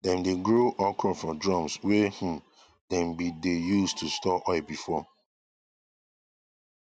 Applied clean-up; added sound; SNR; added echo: none; none; none; none.